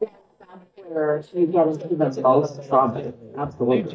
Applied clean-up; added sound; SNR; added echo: neural mask model DeepFilterNet 3.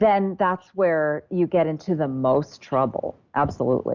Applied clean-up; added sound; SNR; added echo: none; none; none; none.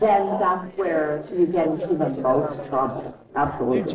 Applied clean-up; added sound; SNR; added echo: neural separator model SepFormer DNS4.